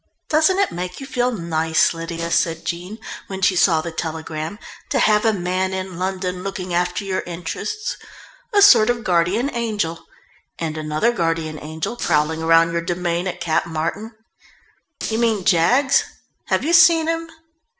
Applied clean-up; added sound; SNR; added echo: neural separator model SepFormer DNS4.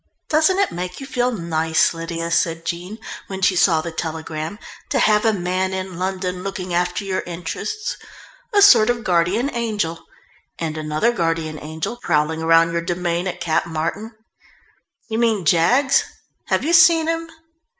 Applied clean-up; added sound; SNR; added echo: neural mask model Resemble Enhance denoiser.